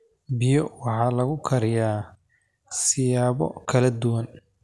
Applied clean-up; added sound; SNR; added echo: none; none; none; none.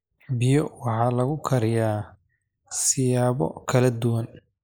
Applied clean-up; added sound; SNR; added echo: neural mask model Resemble Enhance denoiser.